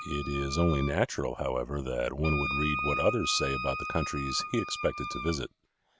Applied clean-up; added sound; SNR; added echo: none; Wind instrument, woodwind instrument; 6 dB; none.